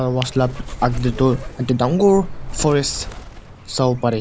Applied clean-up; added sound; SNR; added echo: none; Bird; 11 dB; none.